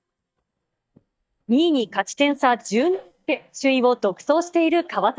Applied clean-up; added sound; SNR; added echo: neural mask model DeepFilterNet 3.